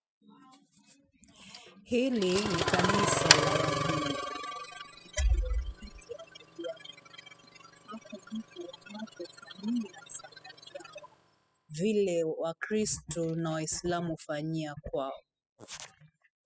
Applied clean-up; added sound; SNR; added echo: classical method spectral subtraction.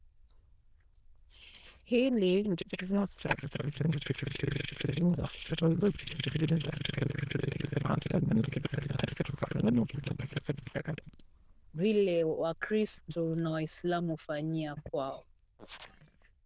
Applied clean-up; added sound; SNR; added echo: neural diffusion model UNIVERSE++.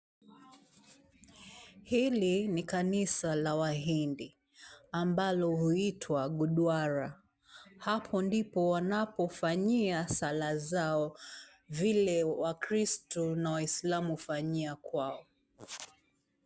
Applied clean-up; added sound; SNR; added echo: none; none; none; none.